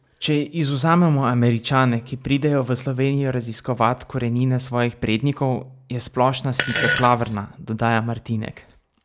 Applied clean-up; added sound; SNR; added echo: none; Fart; 1 dB; none.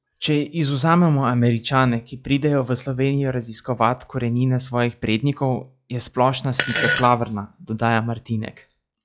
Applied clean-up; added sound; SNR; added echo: classical method log-MMSE.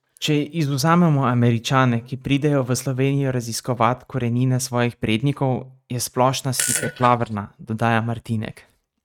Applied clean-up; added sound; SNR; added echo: neural mask model RNNoise.